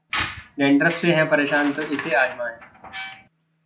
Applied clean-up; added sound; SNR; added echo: none; Squeak; 11 dB; none.